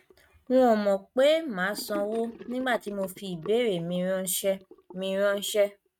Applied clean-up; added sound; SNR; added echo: neural mask model RNNoise.